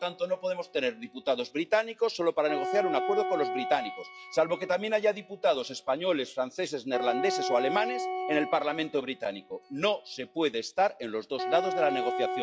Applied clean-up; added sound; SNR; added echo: classical method log-MMSE.